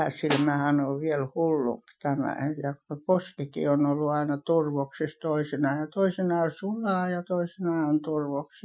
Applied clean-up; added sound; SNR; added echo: classical method Wiener filter.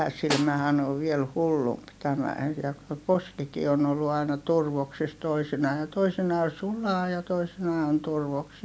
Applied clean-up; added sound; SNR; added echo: none; Snare drum; 11 dB; none.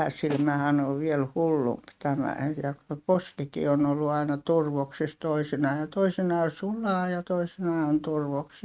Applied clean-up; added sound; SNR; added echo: neural mask model RNNoise.